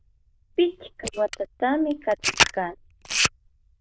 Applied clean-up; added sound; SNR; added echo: neural diffusion model UNIVERSE++.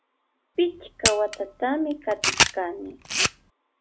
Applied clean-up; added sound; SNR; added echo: none; Camera; -2 dB; none.